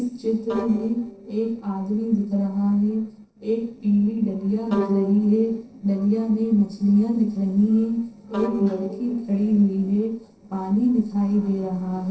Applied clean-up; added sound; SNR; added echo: neural separator model SepFormer DNS4.